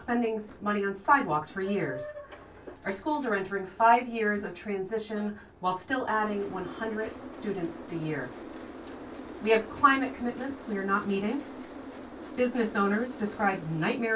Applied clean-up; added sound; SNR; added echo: none; Boat, Water vehicle; 14 dB; reverberation time 0.2 s.